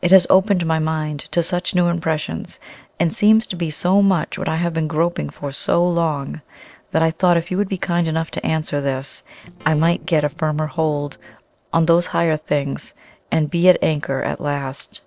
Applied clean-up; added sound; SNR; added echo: neural separator model SepFormer DNS4.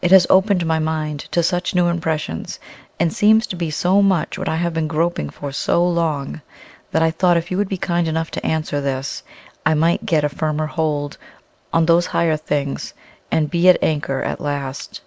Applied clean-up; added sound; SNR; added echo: none; none; none; none.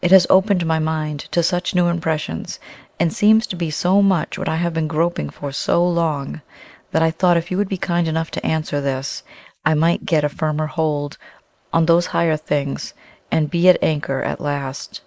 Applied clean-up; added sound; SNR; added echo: neural mask model Resemble Enhance denoiser.